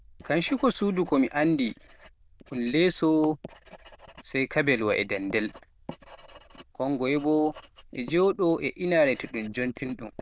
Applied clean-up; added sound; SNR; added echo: neural diffusion model UNIVERSE++.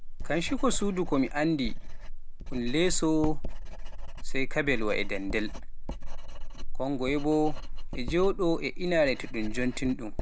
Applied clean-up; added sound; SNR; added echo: none; Writing; 0 dB; none.